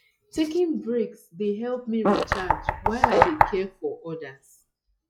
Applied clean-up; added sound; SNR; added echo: classical method log-MMSE.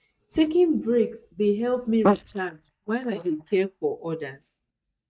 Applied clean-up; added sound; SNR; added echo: neural mask model DeepFilterNet 3.